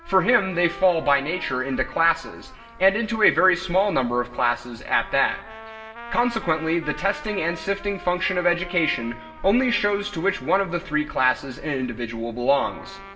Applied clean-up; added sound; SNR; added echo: none; Trumpet; 18 dB; reverberation time 2.9 s.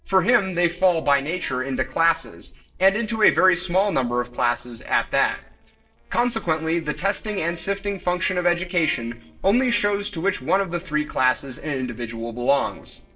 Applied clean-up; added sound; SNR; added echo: neural separator model SepFormer DNS4.